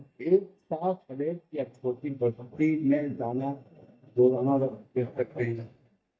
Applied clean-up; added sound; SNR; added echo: neural mask model DeepFilterNet 3.